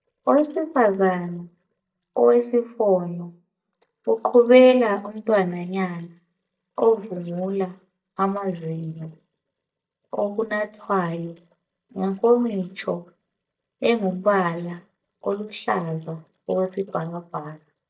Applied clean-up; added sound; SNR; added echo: neural mask model DeepFilterNet 3.